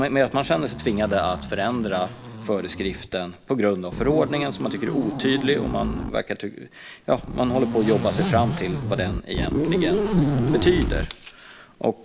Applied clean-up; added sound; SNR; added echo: none; Zipper (clothing); 3 dB; none.